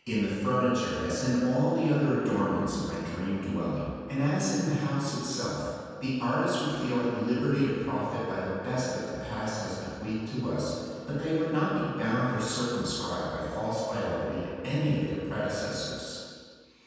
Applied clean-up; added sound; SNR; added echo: none; none; none; reverberation time 2.1 s.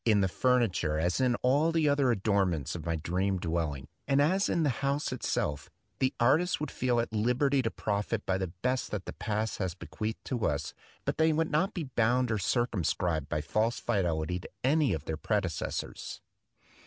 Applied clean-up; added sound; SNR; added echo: none; none; none; none.